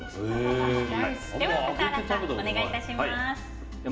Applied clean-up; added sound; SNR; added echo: none; Trumpet; 18 dB; reverberation time 1.4 s.